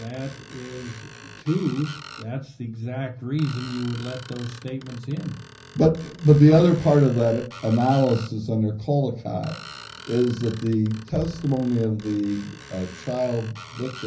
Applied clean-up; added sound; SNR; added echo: none; Screech; 20 dB; reverberation time 0.5 s.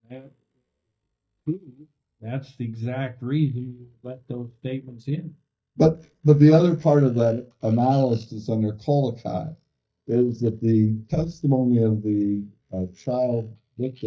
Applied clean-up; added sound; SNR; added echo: neural mask model DeepFilterNet 3.